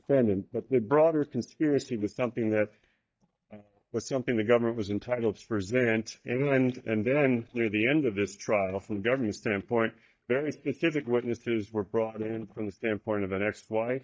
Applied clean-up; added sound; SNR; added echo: neural mask model DeepFilterNet 3.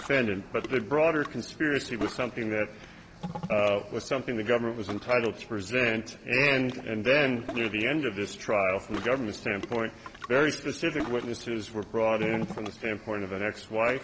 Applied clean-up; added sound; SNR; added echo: none; Ocean; 14 dB; none.